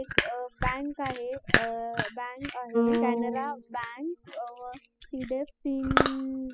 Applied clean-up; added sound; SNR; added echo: classical method spectral subtraction.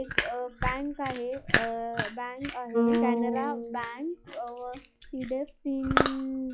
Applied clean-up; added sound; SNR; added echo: classical method log-MMSE.